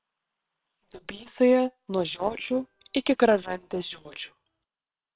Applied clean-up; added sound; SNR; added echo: neural separator model SepFormer WHAM!.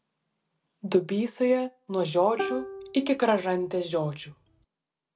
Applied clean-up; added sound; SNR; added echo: none; Plucked string instrument; 10 dB; none.